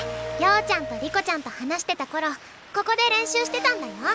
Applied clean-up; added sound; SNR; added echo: none; none; none; none.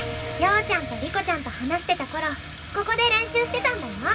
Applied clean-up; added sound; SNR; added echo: none; Sink (filling or washing) / Water tap, faucet; 11 dB; reverberation time 0.4 s.